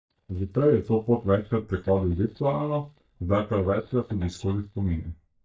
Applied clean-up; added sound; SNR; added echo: neural mask model DeepFilterNet 3.